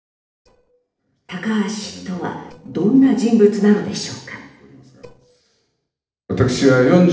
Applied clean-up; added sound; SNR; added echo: neural separator model SepFormer DNS4.